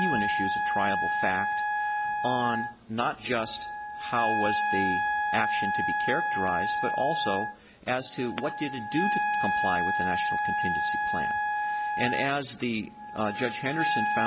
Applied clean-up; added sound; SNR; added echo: none; Wind instrument, woodwind instrument; -3 dB; none.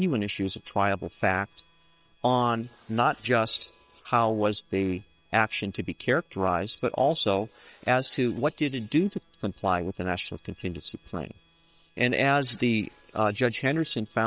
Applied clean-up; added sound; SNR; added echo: neural separator model SepFormer WHAM!.